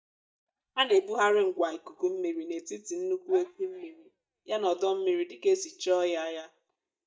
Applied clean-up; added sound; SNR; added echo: neural mask model DeepFilterNet 3.